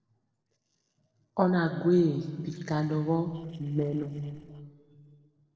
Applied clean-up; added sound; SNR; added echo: neural separator model SepFormer DNS4.